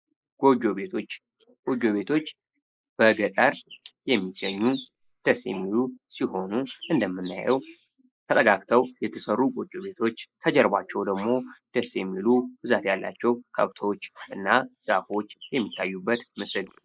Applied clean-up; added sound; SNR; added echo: neural mask model Resemble Enhance denoiser.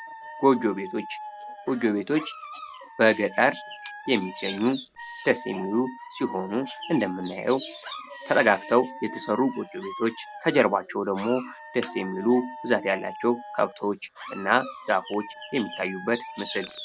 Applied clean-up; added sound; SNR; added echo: none; Alarm / Dog; 15 dB; none.